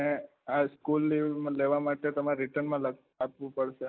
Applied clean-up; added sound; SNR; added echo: neural mask model Resemble Enhance denoiser.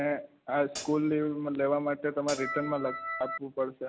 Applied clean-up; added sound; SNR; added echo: none; Hi-hat + Organ; 7 dB; none.